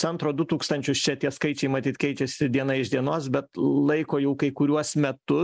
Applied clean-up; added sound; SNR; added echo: none; none; none; none.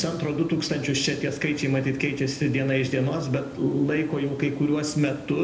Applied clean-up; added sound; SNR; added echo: none; Water; 18 dB; reverberation time 0.7 s.